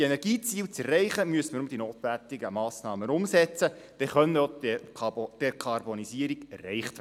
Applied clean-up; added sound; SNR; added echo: none; none; none; none.